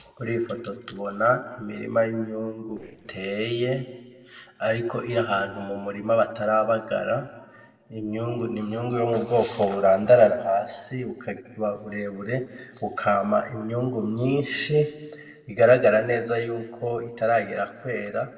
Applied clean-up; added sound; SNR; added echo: neural separator model SepFormer DNS4.